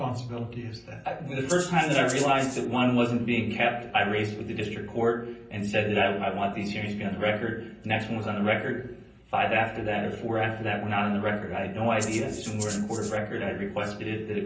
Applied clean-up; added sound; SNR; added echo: none; Rattle (instrument); 11 dB; reverberation time 0.6 s.